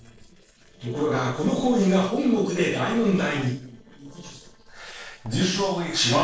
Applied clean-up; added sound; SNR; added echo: neural separator model SepFormer DNS4.